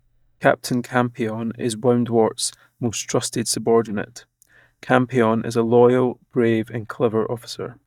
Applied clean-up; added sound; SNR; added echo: neural mask model DeepFilterNet 3.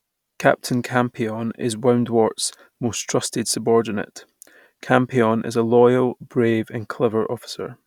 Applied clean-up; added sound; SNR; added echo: none; none; none; none.